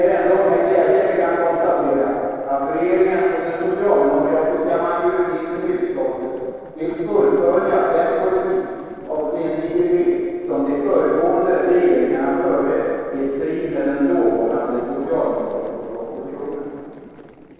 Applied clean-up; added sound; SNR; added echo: neural separator model SepFormer DNS4.